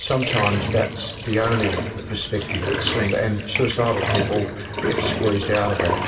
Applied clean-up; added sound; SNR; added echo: none; Bathtub (filling or washing); 3 dB; reverberation time 2.3 s.